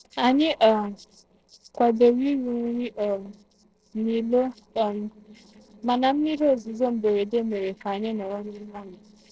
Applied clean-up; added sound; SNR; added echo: neural separator model SepFormer DNS4.